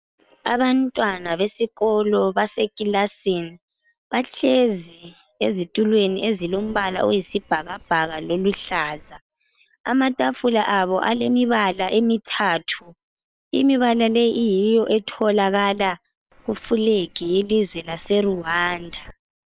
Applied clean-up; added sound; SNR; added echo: neural separator model SepFormer WHAM!.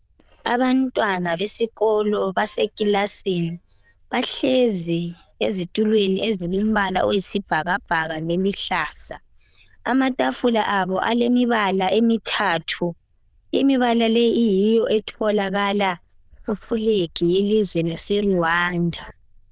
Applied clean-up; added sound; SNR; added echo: neural diffusion model UNIVERSE++.